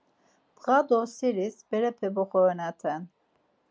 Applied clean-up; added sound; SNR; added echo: none; none; none; none.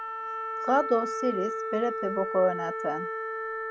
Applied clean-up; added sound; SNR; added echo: none; Wind instrument, woodwind instrument; 3 dB; none.